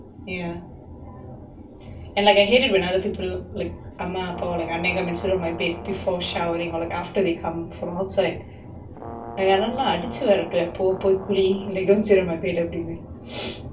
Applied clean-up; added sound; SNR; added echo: none; Brass instrument; 15 dB; reverberation time 0.3 s.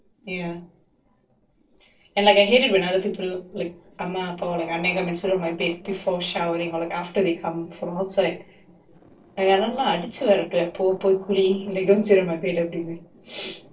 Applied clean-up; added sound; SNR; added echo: neural separator model SepFormer DNS4.